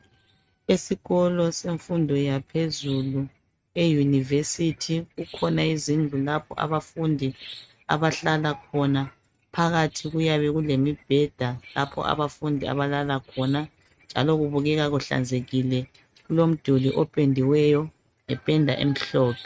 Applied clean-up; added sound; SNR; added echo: neural mask model RNNoise.